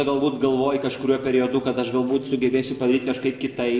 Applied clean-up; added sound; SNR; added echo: neural separator model SepFormer DNS4.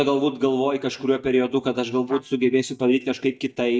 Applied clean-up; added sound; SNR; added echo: neural mask model DeepFilterNet 3.